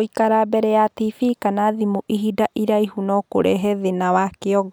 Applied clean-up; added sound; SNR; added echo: none; none; none; none.